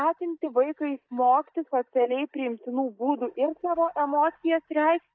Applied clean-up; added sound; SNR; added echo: neural mask model DeepFilterNet 3.